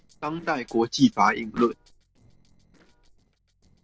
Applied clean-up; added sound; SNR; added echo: neural separator model SepFormer DNS4.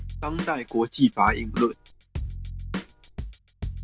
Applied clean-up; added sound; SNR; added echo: none; Drum / Drum kit; 7 dB; none.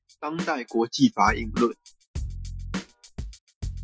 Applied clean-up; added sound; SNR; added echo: classical method Wiener filter.